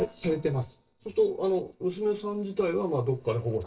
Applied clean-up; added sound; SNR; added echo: neural separator model SepFormer DNS4.